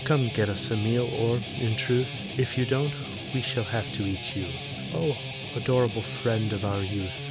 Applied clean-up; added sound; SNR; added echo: none; Guitar; 5 dB; none.